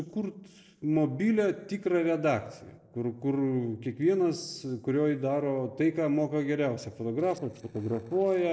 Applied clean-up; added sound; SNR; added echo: neural separator model SepFormer DNS4.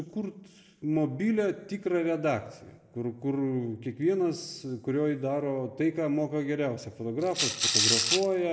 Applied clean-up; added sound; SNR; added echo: none; Rattle / Rattle (instrument); -2 dB; reverberation time 1.1 s.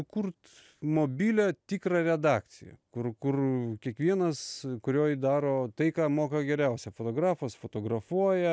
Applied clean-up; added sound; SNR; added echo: none; none; none; none.